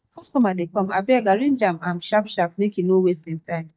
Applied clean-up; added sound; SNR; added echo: neural mask model DeepFilterNet 3.